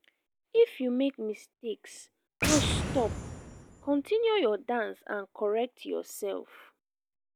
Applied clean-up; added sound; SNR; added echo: none; Boom; 4 dB; none.